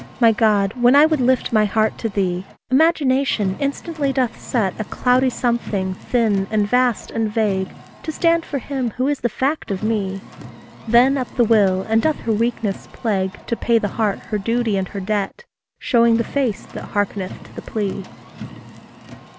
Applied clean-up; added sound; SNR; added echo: none; Car; 17 dB; none.